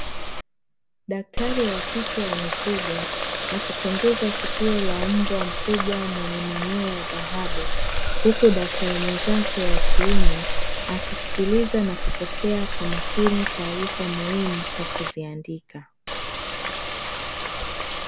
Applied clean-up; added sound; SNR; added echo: none; Water tap, faucet; -4 dB; none.